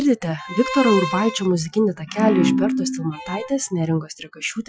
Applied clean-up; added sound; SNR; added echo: classical method Wiener filter.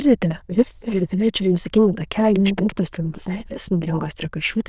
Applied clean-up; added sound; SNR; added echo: neural diffusion model UNIVERSE++.